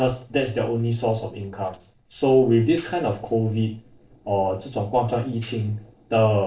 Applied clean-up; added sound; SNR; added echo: neural separator model SepFormer DNS4.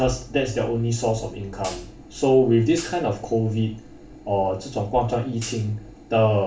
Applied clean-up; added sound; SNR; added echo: none; Hi-hat; 20 dB; reverberation time 0.3 s.